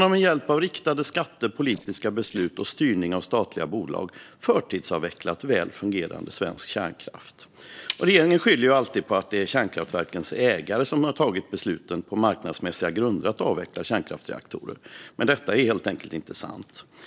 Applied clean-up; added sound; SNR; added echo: neural separator model SepFormer DNS4.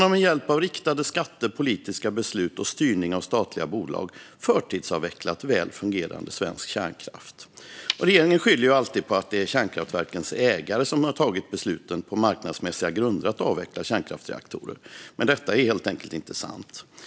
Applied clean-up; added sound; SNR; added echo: none; none; none; none.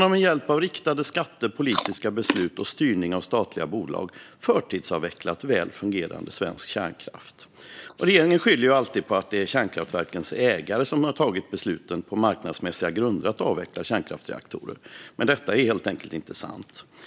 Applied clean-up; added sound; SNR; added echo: neural mask model Resemble Enhance denoiser.